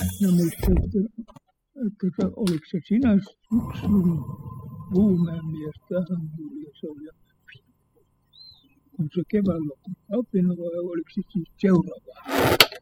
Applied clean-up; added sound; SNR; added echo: classical method spectral subtraction.